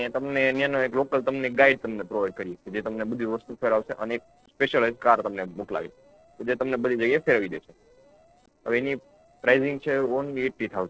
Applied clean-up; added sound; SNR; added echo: neural separator model SepFormer DNS4.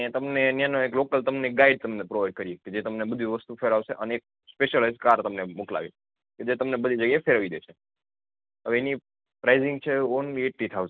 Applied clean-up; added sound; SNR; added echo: none; none; none; none.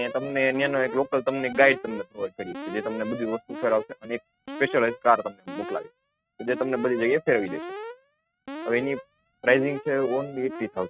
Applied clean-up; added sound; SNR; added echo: neural mask model RNNoise.